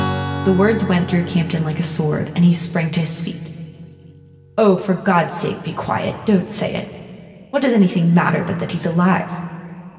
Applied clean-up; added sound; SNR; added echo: none; Strum; 13 dB; reverberation time 2.3 s.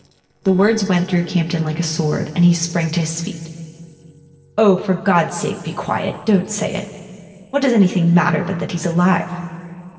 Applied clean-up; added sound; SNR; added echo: neural separator model SepFormer DNS4.